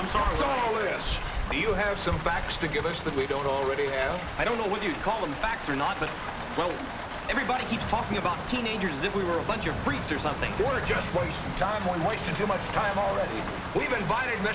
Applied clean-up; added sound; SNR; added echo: none; Rain; 5 dB; none.